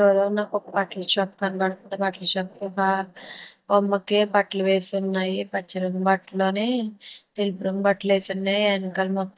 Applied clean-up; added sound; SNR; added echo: neural mask model DeepFilterNet 3.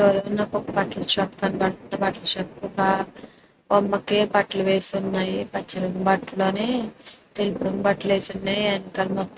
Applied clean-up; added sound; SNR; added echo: neural mask model RNNoise.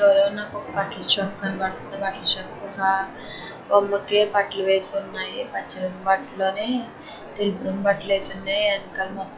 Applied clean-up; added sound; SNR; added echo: classical method log-MMSE.